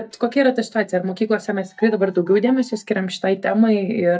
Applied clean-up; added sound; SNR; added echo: neural mask model DeepFilterNet 3.